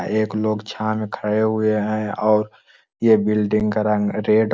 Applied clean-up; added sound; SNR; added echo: none; none; none; none.